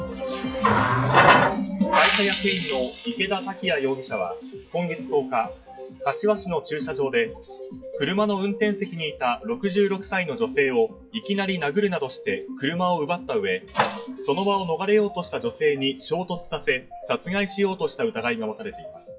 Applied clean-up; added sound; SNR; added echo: classical method WPE with log-MMSE.